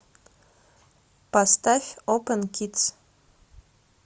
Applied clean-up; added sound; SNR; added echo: none; none; none; none.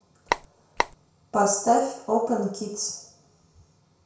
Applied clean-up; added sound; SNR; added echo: none; Telephone; 1 dB; reverberation time 0.5 s.